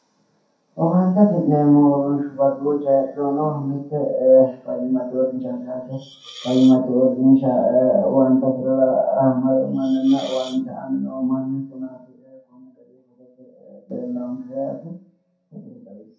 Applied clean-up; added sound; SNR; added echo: none; Hiss; 20 dB; reverberation time 0.7 s.